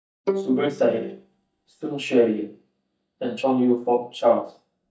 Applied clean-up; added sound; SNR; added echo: neural mask model DeepFilterNet 3.